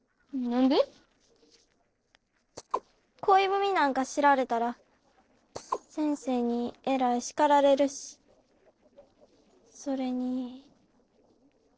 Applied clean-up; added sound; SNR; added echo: neural separator model SepFormer DNS4.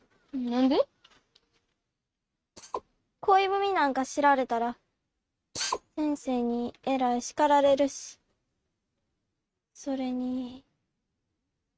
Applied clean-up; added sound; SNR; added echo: neural mask model RNNoise.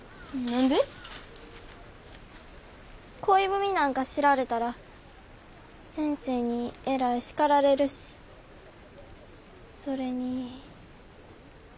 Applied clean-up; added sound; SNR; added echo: none; none; none; none.